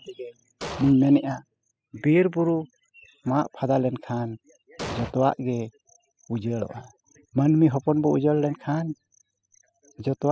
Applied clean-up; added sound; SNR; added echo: classical method spectral subtraction.